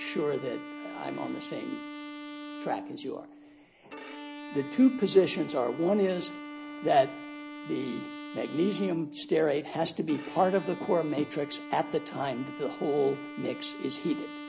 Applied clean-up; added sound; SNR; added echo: none; Bowed string instrument; 12 dB; none.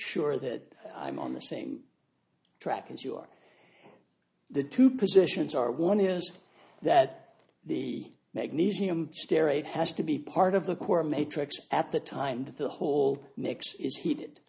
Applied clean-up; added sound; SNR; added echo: none; none; none; none.